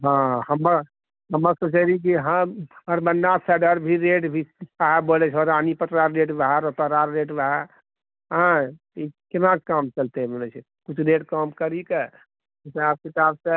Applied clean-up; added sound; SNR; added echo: none; none; none; none.